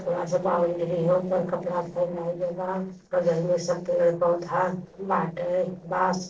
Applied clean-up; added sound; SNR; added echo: neural separator model SepFormer DNS4.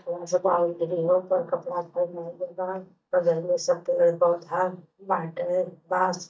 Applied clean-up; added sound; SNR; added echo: neural mask model DeepFilterNet 3.